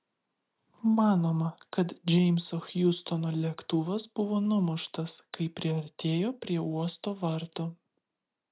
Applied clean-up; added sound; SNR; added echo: none; none; none; none.